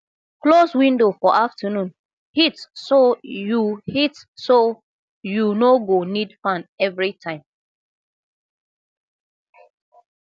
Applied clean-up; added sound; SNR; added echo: none; none; none; none.